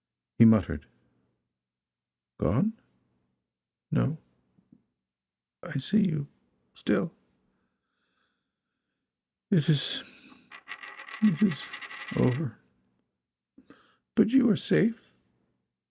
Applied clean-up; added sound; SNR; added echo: none; Coin (dropping); 13 dB; none.